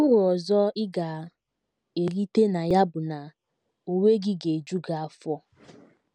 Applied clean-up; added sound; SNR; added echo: none; none; none; none.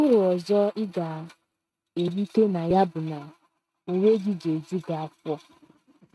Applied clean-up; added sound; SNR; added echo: neural mask model RNNoise.